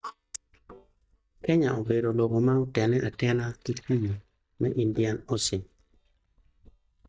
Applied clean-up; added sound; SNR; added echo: neural mask model DeepFilterNet 3.